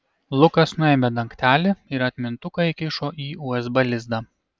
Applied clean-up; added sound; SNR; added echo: none; none; none; none.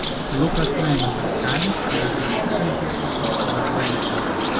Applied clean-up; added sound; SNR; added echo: none; Bird; -4 dB; reverberation time 0.4 s.